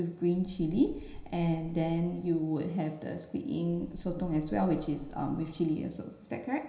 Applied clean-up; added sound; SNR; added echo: none; Wind; 15 dB; reverberation time 0.9 s.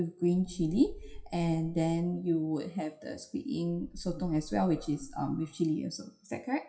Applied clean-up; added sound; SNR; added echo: classical method WPE with log-MMSE.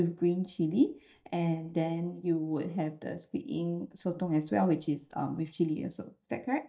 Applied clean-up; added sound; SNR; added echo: neural mask model DeepFilterNet 3.